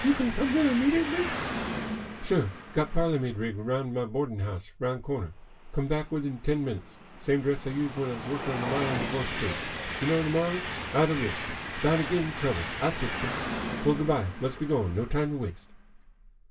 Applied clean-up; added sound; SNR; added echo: none; Train; 8 dB; reverberation time 0.1 s.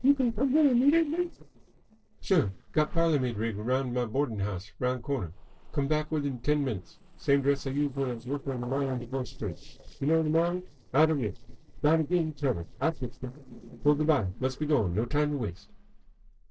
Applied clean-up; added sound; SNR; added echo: neural separator model SepFormer DNS4.